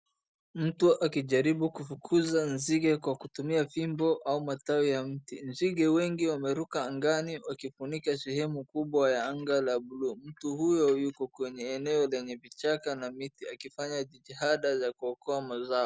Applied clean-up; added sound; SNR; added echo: none; none; none; none.